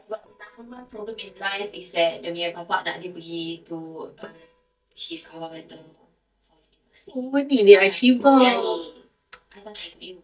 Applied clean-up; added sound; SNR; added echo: neural mask model DeepFilterNet 3.